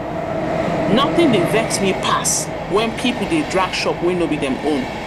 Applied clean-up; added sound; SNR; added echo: none; Train; 3 dB; none.